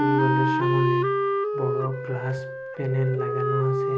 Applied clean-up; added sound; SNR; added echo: none; Wind instrument, woodwind instrument; -1 dB; none.